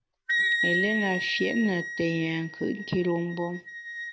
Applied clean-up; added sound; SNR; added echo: none; Wind instrument, woodwind instrument; 2 dB; none.